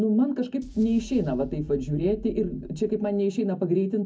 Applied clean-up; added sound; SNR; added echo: none; Boom; 17 dB; reverberation time 0.3 s.